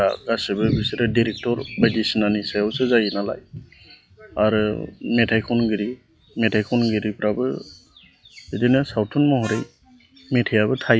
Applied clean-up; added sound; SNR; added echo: classical method log-MMSE.